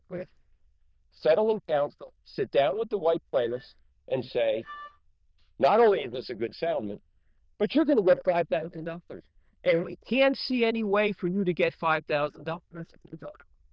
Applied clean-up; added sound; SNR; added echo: neural diffusion model UNIVERSE++.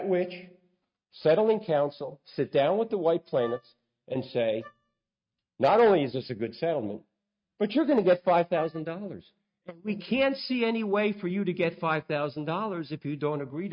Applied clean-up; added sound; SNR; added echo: neural mask model RNNoise.